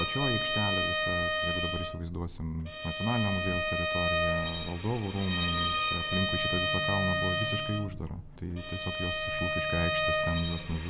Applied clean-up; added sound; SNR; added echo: none; Bowed string instrument; -2 dB; none.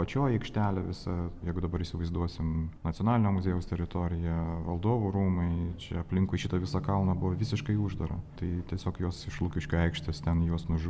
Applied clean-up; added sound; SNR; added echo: none; none; none; none.